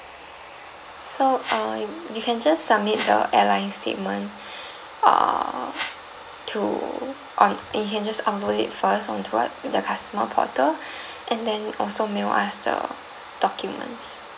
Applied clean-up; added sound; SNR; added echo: none; Whoosh, swoosh, swish; 10 dB; none.